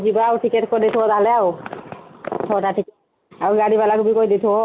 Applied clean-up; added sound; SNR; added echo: none; none; none; none.